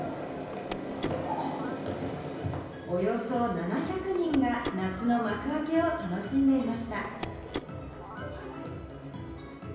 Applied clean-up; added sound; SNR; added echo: none; Telephone; 13 dB; reverberation time 0.9 s.